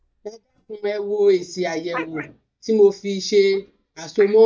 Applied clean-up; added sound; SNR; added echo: neural mask model DeepFilterNet 3.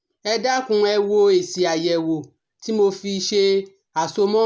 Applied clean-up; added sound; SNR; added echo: none; none; none; none.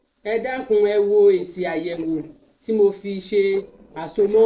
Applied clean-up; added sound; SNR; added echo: neural separator model SepFormer DNS4.